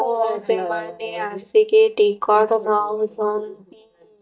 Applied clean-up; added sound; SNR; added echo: neural mask model DeepFilterNet 3.